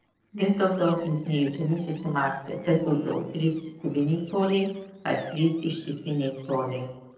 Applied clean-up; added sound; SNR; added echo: neural separator model SepFormer DNS4.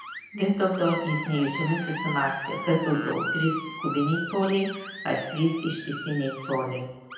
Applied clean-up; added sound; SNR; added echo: none; Screech; 8 dB; reverberation time 0.9 s.